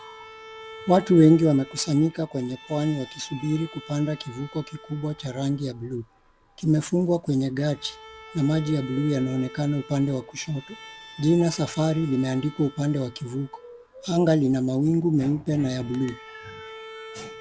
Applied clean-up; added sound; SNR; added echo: none; Bowed string instrument; 20 dB; none.